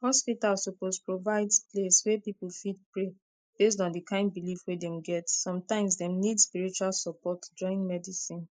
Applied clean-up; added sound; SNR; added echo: neural mask model Resemble Enhance denoiser.